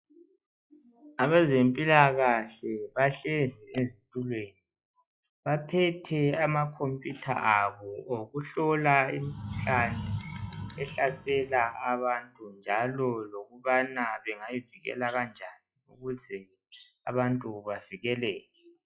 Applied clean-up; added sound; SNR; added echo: classical method log-MMSE.